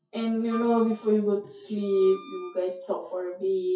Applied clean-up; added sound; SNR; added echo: classical method WPE with log-MMSE.